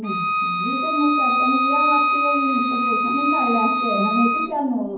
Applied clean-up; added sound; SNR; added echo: none; Bowed string instrument; -3 dB; reverberation time 0.9 s.